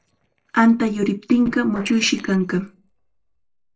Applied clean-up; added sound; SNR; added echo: neural separator model SepFormer DNS4.